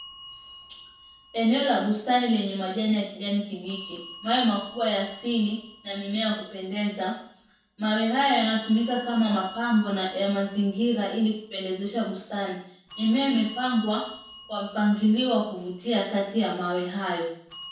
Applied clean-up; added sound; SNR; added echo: none; Bell; 11 dB; reverberation time 0.6 s.